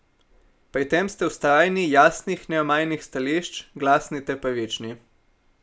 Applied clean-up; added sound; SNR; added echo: none; none; none; none.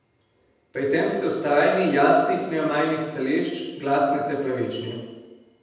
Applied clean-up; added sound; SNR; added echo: none; none; none; reverberation time 1.0 s.